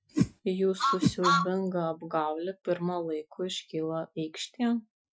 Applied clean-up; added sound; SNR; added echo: classical method Wiener filter.